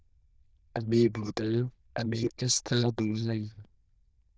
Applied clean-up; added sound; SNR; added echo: neural diffusion model UNIVERSE++.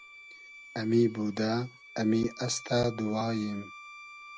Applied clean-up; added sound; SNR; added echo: none; Bowed string instrument; 19 dB; none.